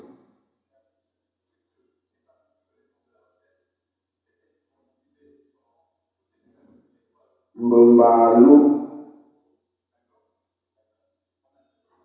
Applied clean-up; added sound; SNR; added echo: none; none; none; reverberation time 1.1 s.